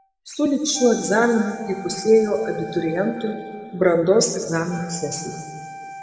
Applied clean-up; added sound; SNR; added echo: none; Wind instrument, woodwind instrument; 17 dB; reverberation time 2.0 s.